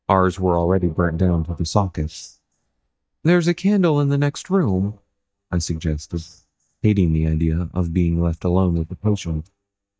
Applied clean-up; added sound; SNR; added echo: neural mask model DeepFilterNet 3.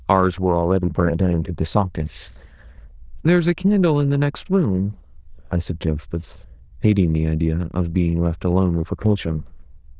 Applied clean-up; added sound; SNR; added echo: neural diffusion model UNIVERSE++.